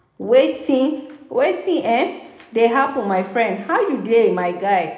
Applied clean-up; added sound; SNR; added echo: none; none; none; reverberation time 0.7 s.